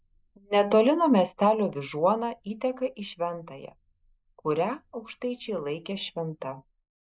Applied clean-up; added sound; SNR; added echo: neural mask model Resemble Enhance denoiser.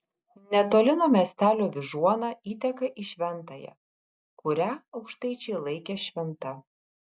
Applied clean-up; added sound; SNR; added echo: none; none; none; none.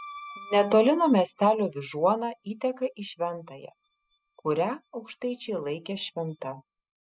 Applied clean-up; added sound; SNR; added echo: classical method spectral subtraction.